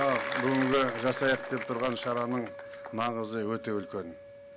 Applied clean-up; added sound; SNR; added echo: none; Wind instrument, woodwind instrument; 11 dB; none.